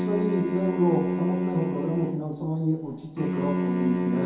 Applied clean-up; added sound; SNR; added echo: none; Bowed string instrument; 0 dB; reverberation time 0.6 s.